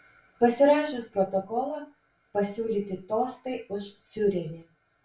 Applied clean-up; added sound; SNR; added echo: none; none; none; reverberation time 0.2 s.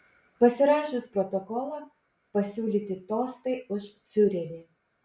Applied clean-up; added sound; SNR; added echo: none; none; none; none.